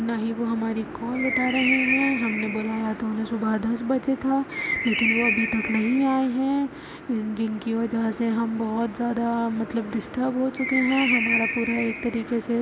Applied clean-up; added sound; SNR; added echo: none; Bird; 2 dB; none.